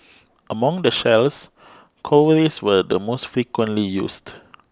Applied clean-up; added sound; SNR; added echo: none; none; none; none.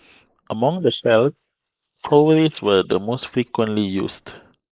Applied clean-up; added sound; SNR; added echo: neural mask model Resemble Enhance denoiser.